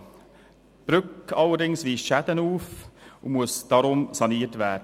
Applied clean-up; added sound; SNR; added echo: none; none; none; none.